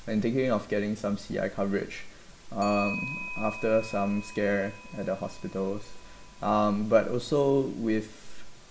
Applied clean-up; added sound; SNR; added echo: none; Clock; 16 dB; reverberation time 0.5 s.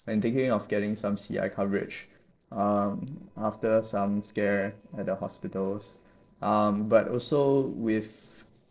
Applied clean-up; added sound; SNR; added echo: neural separator model SepFormer DNS4.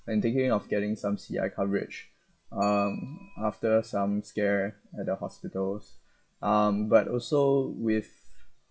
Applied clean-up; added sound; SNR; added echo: classical method WPE with log-MMSE.